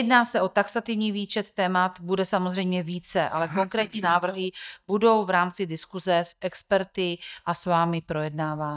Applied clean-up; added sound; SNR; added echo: neural mask model DeepFilterNet 3.